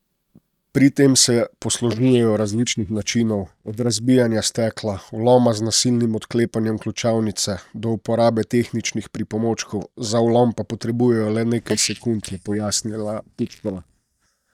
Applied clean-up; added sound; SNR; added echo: neural mask model DeepFilterNet 3.